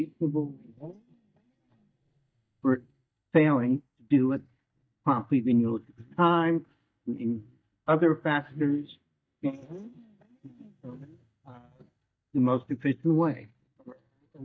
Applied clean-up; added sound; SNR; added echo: neural mask model DeepFilterNet 3.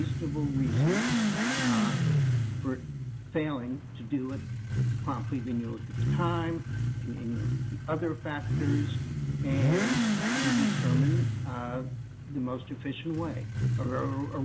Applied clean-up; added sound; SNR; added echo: none; Motorcycle / Accelerating, revving, vroom; -5 dB; none.